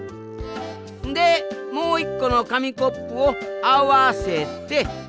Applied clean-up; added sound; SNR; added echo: none; Bowed string instrument; 12 dB; none.